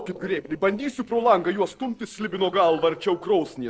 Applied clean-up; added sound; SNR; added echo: neural separator model SepFormer DNS4.